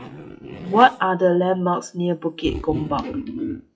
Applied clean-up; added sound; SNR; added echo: classical method WPE with log-MMSE.